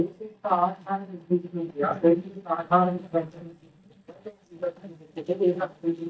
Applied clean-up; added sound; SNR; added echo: neural mask model DeepFilterNet 3.